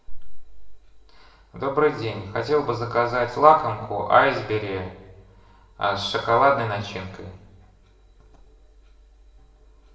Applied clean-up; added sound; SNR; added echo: none; none; none; reverberation time 0.7 s.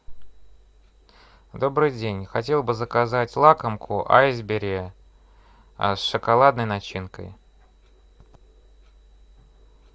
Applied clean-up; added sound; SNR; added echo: none; none; none; none.